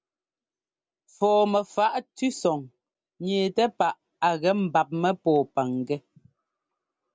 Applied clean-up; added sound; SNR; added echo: none; none; none; none.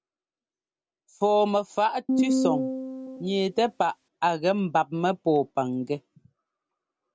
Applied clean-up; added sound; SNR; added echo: none; Piano; 0 dB; none.